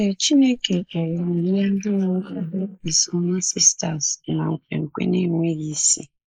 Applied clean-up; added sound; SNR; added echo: neural mask model Resemble Enhance denoiser.